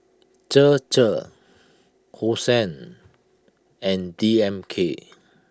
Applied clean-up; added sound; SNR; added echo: none; none; none; none.